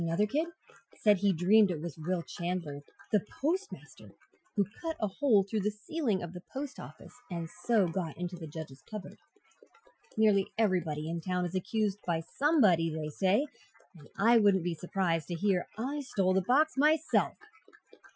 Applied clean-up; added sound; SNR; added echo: classical method Wiener filter.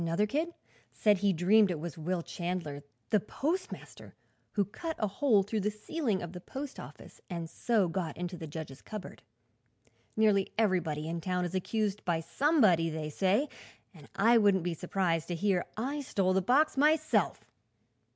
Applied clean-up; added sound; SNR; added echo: none; none; none; none.